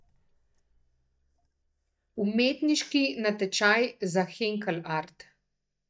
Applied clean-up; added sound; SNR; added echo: neural mask model DeepFilterNet 3.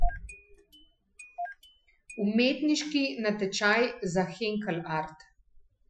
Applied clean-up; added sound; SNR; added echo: classical method Wiener filter.